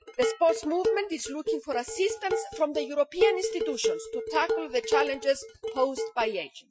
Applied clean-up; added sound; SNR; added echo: classical method Wiener filter.